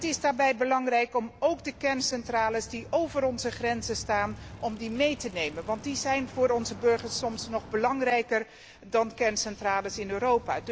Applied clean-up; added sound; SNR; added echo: none; Bicycle; 17 dB; none.